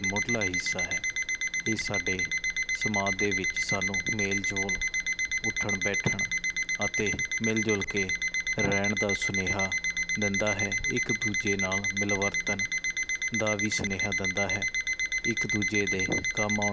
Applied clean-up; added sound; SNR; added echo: none; Alarm; -3 dB; none.